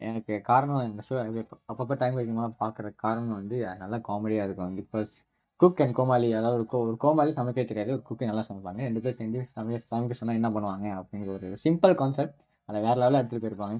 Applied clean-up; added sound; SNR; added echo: neural mask model DeepFilterNet 3.